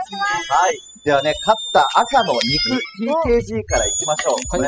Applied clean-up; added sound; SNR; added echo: classical method spectral subtraction.